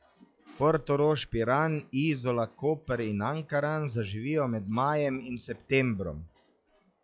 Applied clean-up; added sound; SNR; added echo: classical method log-MMSE.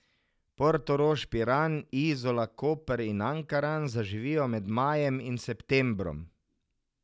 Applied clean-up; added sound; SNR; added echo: none; none; none; none.